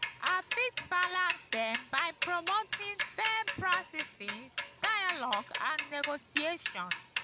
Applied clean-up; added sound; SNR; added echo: none; Mechanisms / Bicycle; -2 dB; none.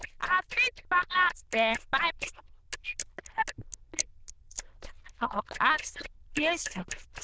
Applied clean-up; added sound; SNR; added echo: neural diffusion model UNIVERSE++.